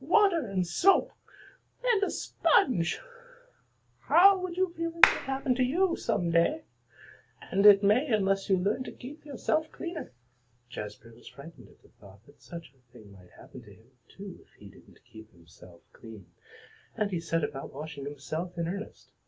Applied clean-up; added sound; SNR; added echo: none; Clapping; 0 dB; none.